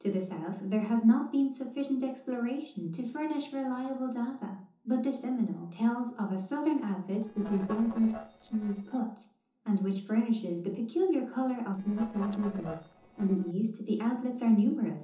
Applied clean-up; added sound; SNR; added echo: neural separator model SepFormer DNS4.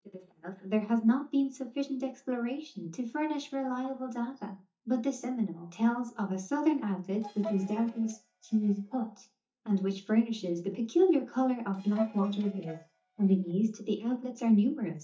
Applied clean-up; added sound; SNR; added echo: neural mask model DeepFilterNet 3.